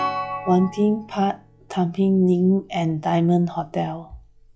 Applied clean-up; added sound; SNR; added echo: classical method log-MMSE.